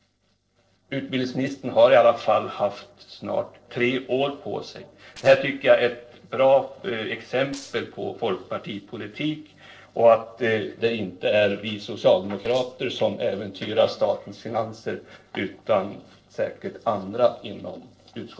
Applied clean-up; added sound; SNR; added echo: neural separator model SepFormer DNS4.